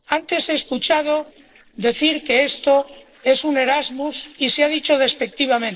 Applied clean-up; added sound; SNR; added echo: neural separator model SepFormer DNS4.